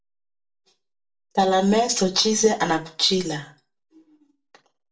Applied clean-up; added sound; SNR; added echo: none; none; none; reverberation time 0.3 s.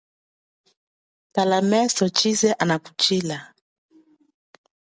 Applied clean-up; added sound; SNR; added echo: none; none; none; none.